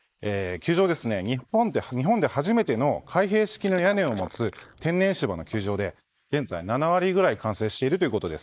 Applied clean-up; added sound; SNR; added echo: neural mask model Resemble Enhance denoiser.